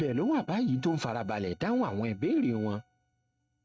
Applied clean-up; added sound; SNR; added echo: neural mask model RNNoise.